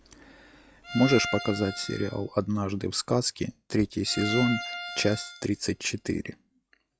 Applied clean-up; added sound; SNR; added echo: classical method log-MMSE.